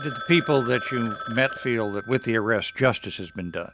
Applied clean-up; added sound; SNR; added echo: none; Telephone; 12 dB; none.